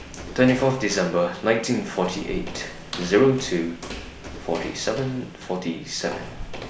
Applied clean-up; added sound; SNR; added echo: none; Walk, footsteps; 13 dB; none.